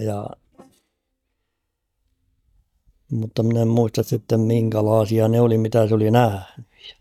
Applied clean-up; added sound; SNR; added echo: neural mask model DeepFilterNet 3.